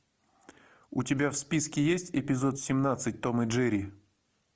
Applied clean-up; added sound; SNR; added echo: none; none; none; none.